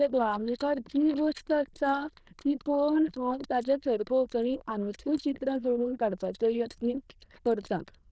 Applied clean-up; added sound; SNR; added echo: neural diffusion model UNIVERSE++.